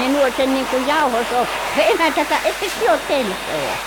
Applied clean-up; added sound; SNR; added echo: none; Domestic sounds, home sounds; 6 dB; none.